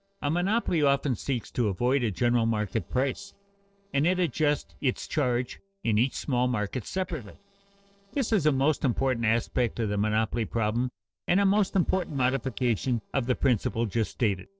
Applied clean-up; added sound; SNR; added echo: neural separator model SepFormer DNS4.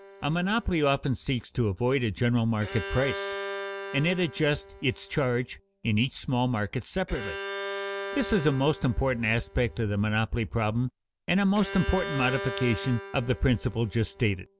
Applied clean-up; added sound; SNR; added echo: none; Bowed string instrument; 12 dB; none.